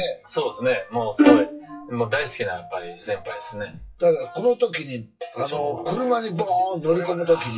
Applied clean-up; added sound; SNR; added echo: classical method WPE with log-MMSE.